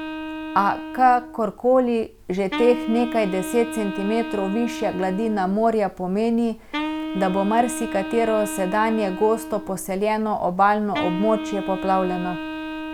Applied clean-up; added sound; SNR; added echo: none; Wind instrument, woodwind instrument; 9 dB; none.